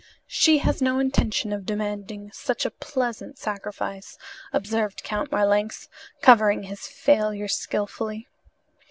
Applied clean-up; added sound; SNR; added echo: none; none; none; none.